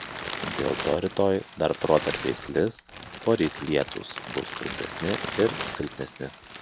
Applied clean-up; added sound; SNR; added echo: none; Crumpling, crinkling; 9 dB; none.